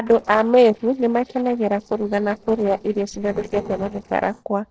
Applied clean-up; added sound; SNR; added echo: neural separator model SepFormer DNS4.